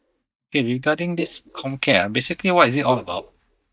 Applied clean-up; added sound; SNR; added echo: neural mask model DeepFilterNet 3.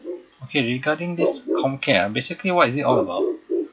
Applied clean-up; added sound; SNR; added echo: classical method log-MMSE.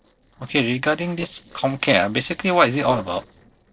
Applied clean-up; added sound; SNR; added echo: neural separator model SepFormer DNS4.